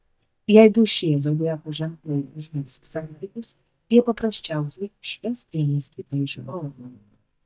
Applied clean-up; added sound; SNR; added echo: neural mask model DeepFilterNet 3.